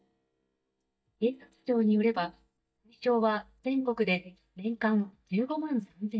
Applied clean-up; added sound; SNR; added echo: neural mask model DeepFilterNet 3.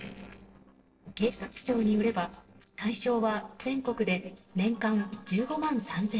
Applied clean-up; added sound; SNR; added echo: neural separator model SepFormer DNS4.